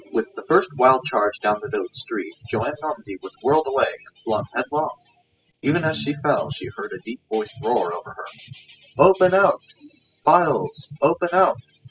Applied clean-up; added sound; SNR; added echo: classical method spectral subtraction.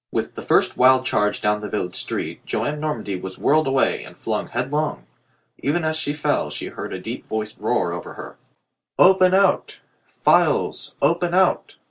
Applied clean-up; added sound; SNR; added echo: none; none; none; none.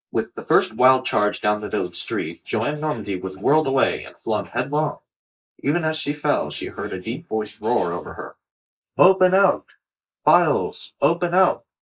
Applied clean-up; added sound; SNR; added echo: neural mask model Resemble Enhance denoiser.